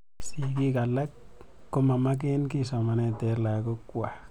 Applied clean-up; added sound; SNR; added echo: none; none; none; none.